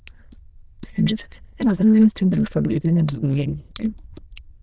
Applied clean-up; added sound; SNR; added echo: neural diffusion model UNIVERSE++.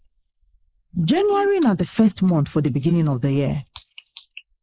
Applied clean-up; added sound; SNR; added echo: neural mask model Resemble Enhance denoiser.